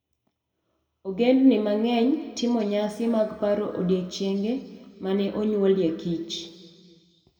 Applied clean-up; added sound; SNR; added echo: none; none; none; reverberation time 1.6 s.